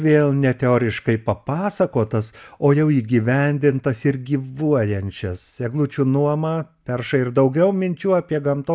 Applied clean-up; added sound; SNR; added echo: none; none; none; none.